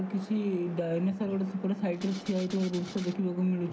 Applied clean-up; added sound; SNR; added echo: none; Rattle (instrument); 16 dB; none.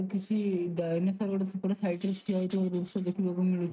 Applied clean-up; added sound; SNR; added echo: neural mask model RNNoise.